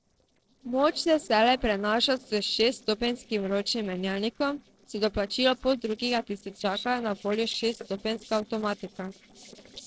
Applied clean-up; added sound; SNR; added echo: neural separator model SepFormer DNS4.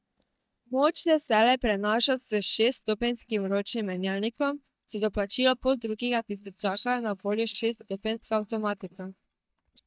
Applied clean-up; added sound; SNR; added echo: neural mask model DeepFilterNet 3.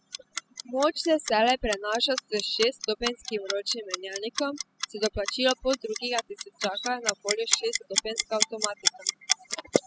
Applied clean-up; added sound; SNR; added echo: classical method spectral subtraction.